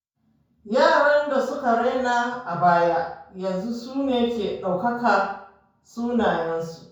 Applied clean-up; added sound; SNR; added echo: none; none; none; reverberation time 0.5 s.